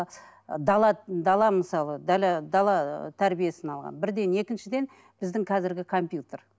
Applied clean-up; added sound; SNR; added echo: none; none; none; none.